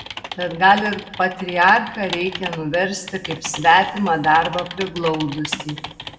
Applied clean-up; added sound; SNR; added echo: none; Typing; 12 dB; reverberation time 1.0 s.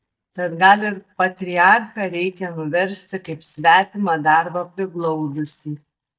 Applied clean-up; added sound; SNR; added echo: neural mask model DeepFilterNet 3.